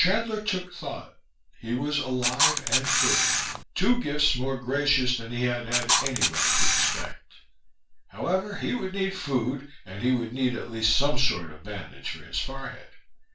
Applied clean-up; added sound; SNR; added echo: none; Camera; -3 dB; reverberation time 0.3 s.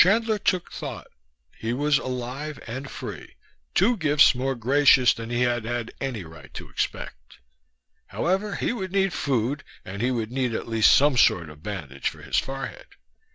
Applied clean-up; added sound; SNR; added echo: none; none; none; none.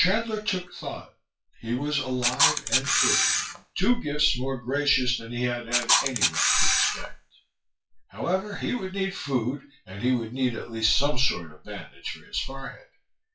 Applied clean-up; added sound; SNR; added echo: classical method WPE with log-MMSE.